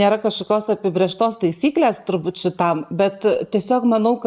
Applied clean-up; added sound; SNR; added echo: none; none; none; none.